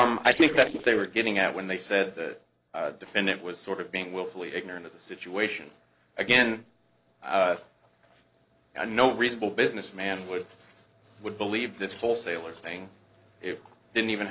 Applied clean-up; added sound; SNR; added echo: neural separator model SepFormer DNS4.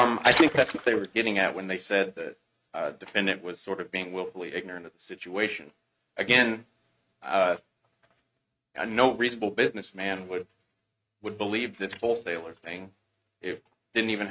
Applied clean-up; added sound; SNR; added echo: neural mask model RNNoise.